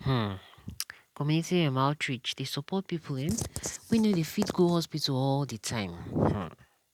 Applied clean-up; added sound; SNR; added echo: none; none; none; none.